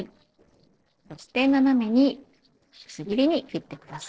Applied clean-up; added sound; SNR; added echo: neural separator model SepFormer DNS4.